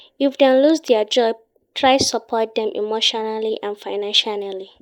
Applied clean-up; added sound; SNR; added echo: neural mask model Resemble Enhance denoiser.